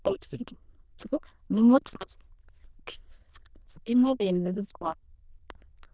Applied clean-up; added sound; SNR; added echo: neural diffusion model UNIVERSE++.